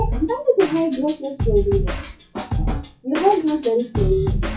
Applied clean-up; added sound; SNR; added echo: classical method WPE with log-MMSE.